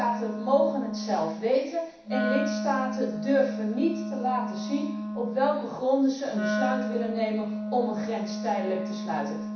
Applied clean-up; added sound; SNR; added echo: none; Wind instrument, woodwind instrument; 4 dB; reverberation time 0.7 s.